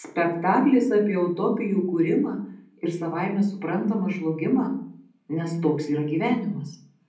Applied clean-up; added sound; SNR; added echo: none; none; none; reverberation time 0.6 s.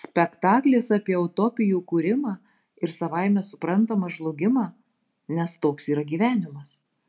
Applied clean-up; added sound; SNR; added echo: none; none; none; none.